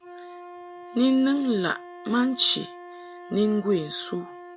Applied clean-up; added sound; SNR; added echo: none; Wind instrument, woodwind instrument; 16 dB; none.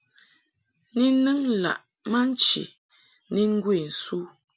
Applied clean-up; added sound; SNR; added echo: none; none; none; none.